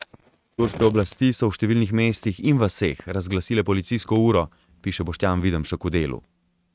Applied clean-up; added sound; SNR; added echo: neural mask model RNNoise.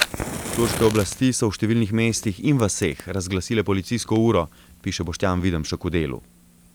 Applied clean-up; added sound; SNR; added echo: none; Fire; 11 dB; none.